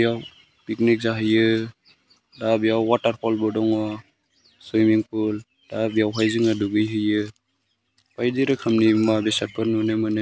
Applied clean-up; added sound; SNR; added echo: none; none; none; none.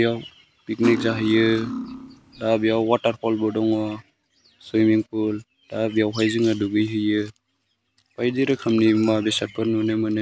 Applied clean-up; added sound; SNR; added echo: none; Cutlery, silverware; 9 dB; none.